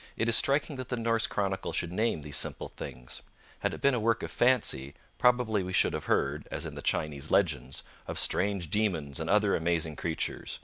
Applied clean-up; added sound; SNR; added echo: none; none; none; none.